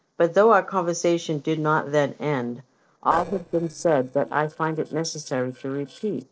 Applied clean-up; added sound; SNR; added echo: neural separator model SepFormer DNS4.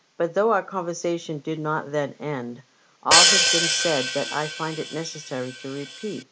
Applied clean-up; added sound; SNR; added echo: none; Hi-hat; -4 dB; none.